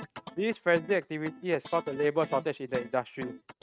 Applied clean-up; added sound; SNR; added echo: neural mask model RNNoise.